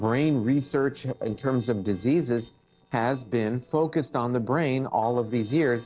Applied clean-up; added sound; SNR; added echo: neural separator model SepFormer DNS4.